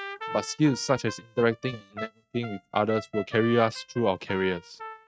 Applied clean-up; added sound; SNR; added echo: neural mask model RNNoise.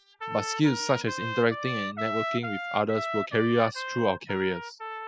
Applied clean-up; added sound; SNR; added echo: classical method spectral subtraction.